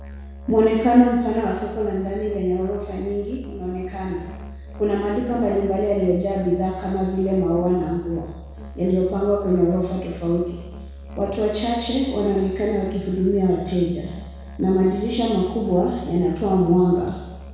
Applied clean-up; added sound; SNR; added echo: none; Musical instrument; 14 dB; reverberation time 1.1 s.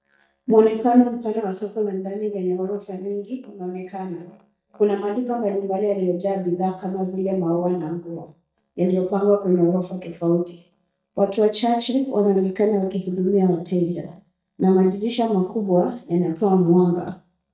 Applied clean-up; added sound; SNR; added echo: neural mask model DeepFilterNet 3.